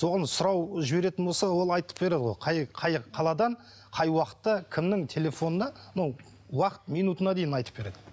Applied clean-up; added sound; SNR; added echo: none; none; none; none.